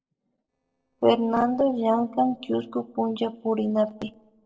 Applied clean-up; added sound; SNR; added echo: neural separator model SepFormer DNS4.